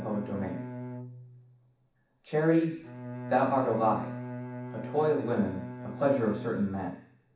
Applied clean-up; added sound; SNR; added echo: none; Bowed string instrument; 10 dB; reverberation time 0.7 s.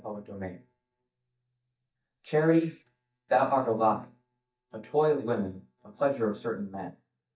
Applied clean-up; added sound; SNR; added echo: neural mask model DeepFilterNet 3.